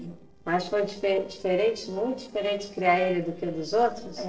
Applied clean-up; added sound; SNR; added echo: neural separator model SepFormer DNS4.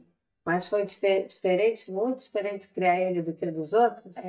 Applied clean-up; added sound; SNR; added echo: neural mask model DeepFilterNet 3.